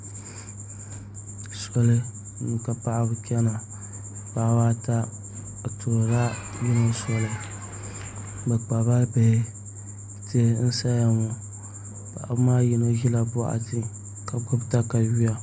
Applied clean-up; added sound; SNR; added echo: none; Human group actions; 15 dB; none.